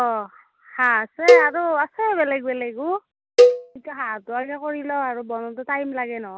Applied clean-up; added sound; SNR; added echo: none; Cowbell; -4 dB; none.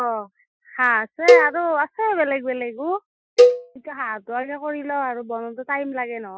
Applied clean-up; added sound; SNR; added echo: classical method Wiener filter.